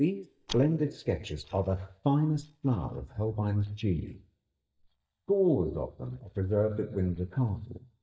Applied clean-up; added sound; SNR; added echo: neural mask model DeepFilterNet 3.